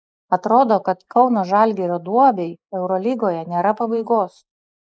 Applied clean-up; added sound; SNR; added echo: neural mask model Resemble Enhance denoiser.